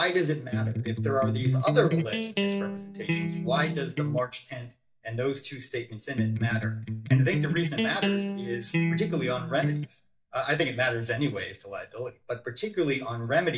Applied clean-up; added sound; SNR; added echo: neural mask model DeepFilterNet 3.